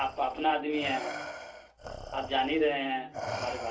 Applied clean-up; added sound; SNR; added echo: none; Respiratory sounds; 9 dB; reverberation time 0.3 s.